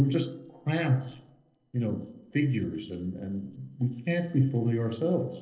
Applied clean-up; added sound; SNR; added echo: neural separator model SepFormer DNS4.